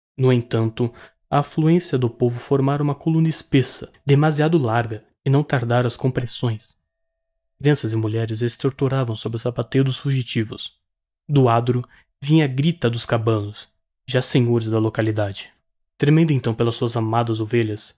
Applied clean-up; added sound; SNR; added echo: neural mask model DeepFilterNet 3.